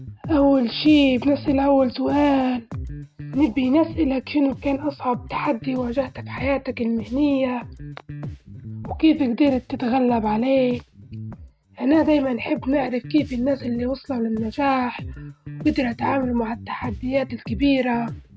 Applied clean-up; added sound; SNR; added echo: neural mask model RNNoise.